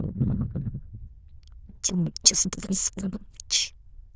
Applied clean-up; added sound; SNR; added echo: neural diffusion model UNIVERSE++.